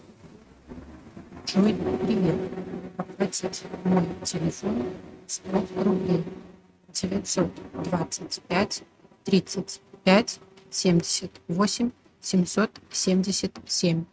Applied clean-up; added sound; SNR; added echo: neural mask model RNNoise.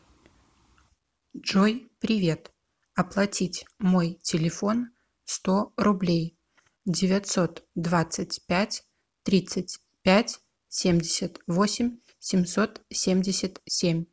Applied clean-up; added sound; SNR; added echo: none; none; none; none.